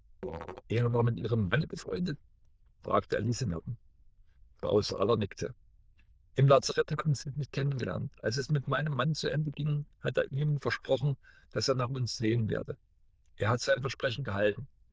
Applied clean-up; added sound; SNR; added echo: neural diffusion model UNIVERSE++.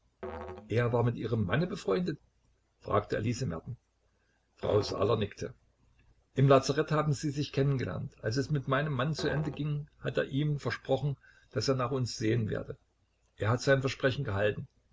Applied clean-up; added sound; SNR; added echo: none; Musical instrument; 17 dB; none.